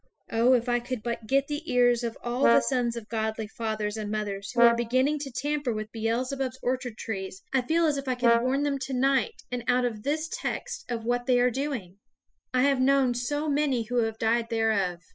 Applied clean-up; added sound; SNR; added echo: classical method spectral subtraction.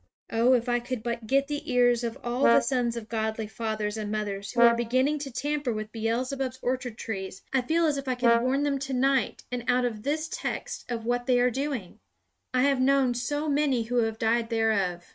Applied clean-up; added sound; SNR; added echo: neural mask model RNNoise.